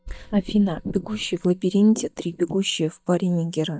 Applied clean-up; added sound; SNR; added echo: neural mask model DeepFilterNet 3.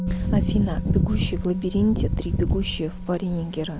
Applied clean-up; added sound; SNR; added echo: none; Musical instrument; 10 dB; none.